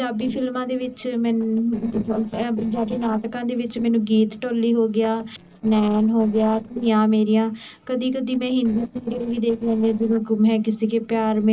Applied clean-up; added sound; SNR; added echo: neural separator model SepFormer DNS4.